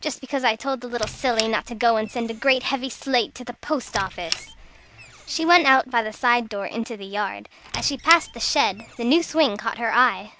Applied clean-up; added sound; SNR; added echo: none; Squeak; 14 dB; none.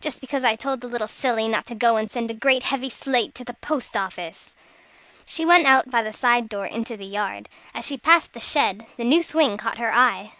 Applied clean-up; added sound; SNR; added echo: none; none; none; none.